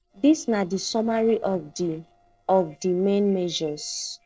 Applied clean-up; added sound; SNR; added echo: neural separator model SepFormer DNS4.